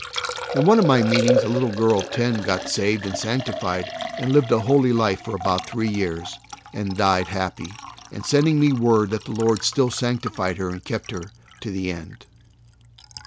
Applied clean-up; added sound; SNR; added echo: none; Liquid; 9 dB; none.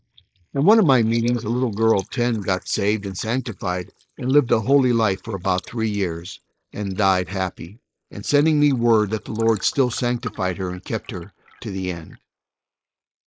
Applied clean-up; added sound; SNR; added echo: neural mask model Resemble Enhance denoiser.